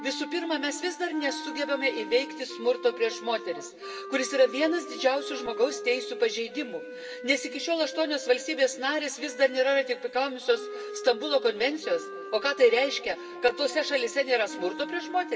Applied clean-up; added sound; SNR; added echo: none; Wind instrument, woodwind instrument; 12 dB; reverberation time 2.9 s.